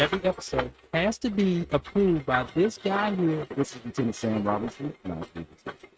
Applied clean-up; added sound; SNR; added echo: neural mask model RNNoise.